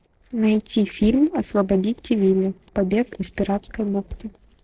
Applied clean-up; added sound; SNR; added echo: neural separator model SepFormer DNS4.